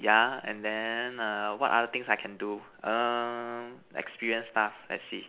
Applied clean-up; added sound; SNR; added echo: none; none; none; none.